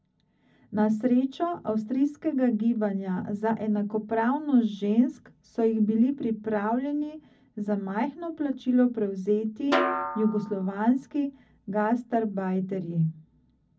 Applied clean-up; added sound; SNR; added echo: none; Snare drum; 5 dB; reverberation time 0.4 s.